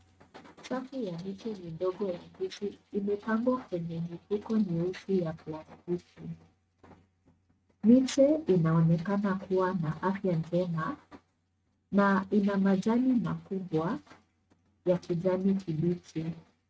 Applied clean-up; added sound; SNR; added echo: neural mask model RNNoise.